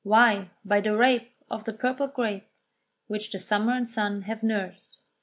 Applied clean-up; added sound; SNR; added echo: none; none; none; none.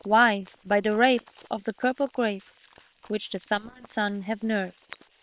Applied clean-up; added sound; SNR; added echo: neural separator model SepFormer WHAM!.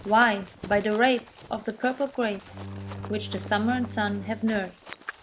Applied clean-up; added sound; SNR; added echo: none; Run + Bowed string instrument; 13 dB; none.